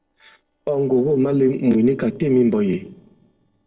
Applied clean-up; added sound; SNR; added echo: neural separator model SepFormer DNS4.